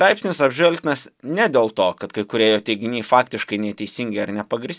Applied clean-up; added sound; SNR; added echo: none; none; none; none.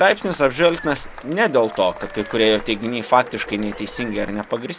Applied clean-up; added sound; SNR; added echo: none; Meow + Applause / Crowd / Cheering; 15 dB; none.